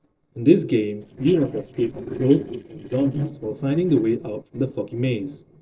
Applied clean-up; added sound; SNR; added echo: neural separator model SepFormer DNS4.